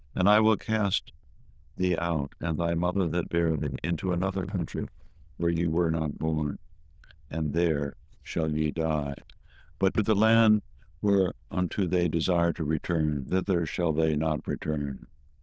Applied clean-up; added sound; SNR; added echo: neural diffusion model UNIVERSE++.